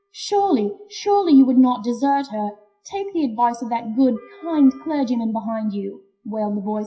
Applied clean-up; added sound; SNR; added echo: classical method WPE with log-MMSE.